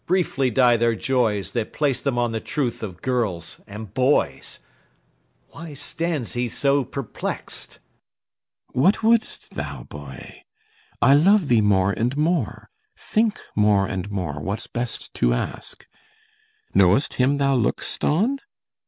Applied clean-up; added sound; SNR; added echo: none; none; none; none.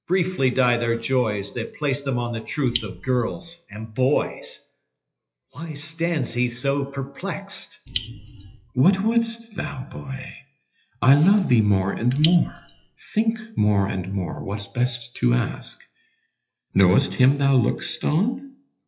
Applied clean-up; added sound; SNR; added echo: classical method WPE with log-MMSE.